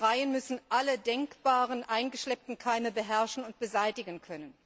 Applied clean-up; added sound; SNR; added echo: none; none; none; none.